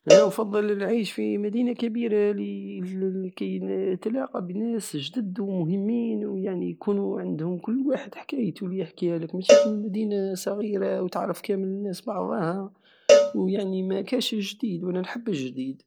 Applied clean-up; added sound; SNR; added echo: none; Cowbell; -3 dB; none.